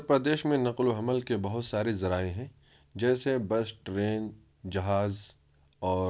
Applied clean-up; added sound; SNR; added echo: none; none; none; none.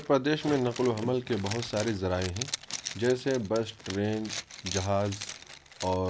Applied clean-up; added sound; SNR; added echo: none; Zipper (clothing); 11 dB; none.